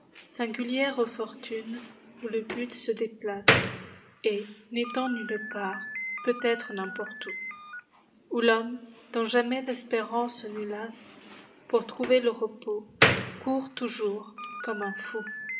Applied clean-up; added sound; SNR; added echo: none; Slam; 4 dB; reverberation time 1.3 s.